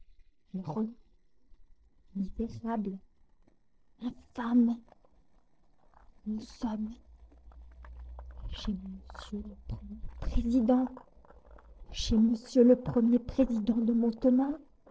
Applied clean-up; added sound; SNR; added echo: neural separator model SepFormer DNS4.